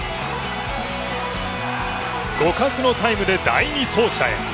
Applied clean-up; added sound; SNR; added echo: none; none; none; none.